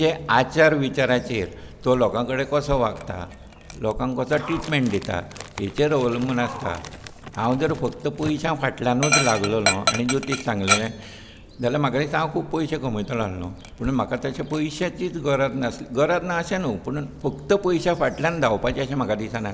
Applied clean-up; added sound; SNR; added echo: none; Dog; 9 dB; none.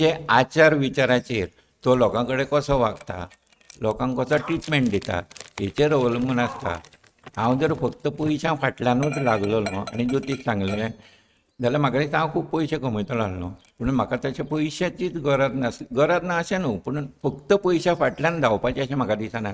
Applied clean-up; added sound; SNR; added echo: neural mask model RNNoise.